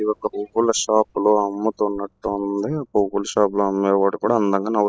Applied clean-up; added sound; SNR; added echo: classical method spectral subtraction.